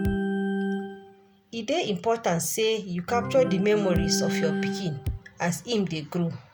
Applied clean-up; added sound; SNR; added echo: none; Organ + Bass drum; 4 dB; none.